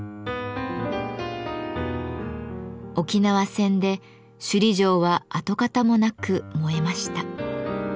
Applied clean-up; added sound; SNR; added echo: none; none; none; none.